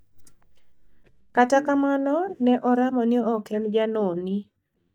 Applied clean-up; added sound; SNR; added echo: neural mask model DeepFilterNet 3.